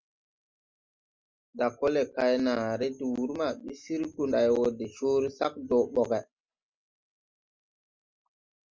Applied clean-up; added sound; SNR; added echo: none; none; none; none.